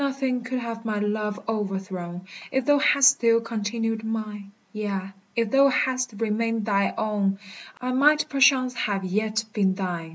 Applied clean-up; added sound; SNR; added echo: none; none; none; none.